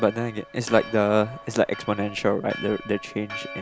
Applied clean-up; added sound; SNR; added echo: none; Church bell; 15 dB; none.